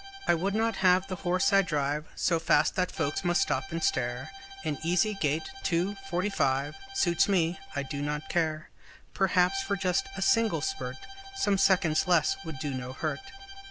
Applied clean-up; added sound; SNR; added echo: none; Bowed string instrument; 16 dB; none.